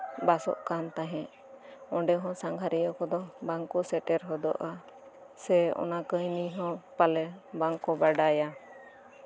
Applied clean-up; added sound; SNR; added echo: none; none; none; none.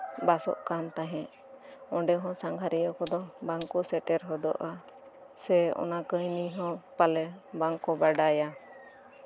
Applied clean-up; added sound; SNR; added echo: none; Glass; 20 dB; none.